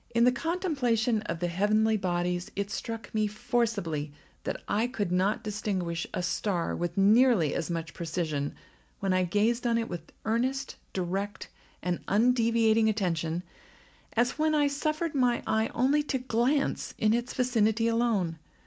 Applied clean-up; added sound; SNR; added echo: none; none; none; none.